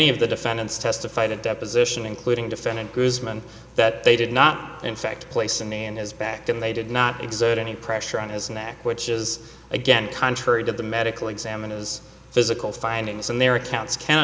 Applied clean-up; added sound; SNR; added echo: none; none; none; none.